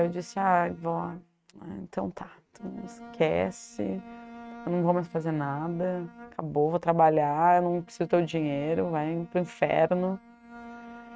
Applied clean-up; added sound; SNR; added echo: neural mask model RNNoise.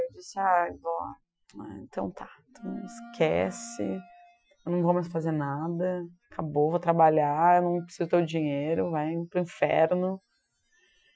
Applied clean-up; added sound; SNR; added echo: classical method Wiener filter.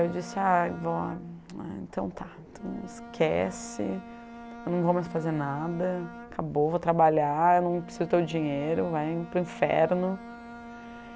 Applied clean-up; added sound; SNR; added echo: none; Bowed string instrument; 16 dB; none.